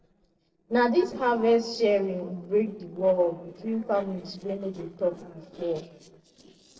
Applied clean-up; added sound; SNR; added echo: neural separator model SepFormer DNS4.